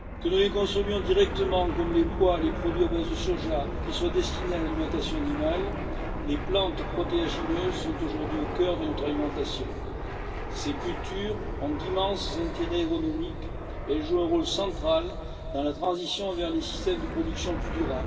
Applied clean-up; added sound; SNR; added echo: none; Fixed-wing aircraft, airplane; 4 dB; reverberation time 3.0 s.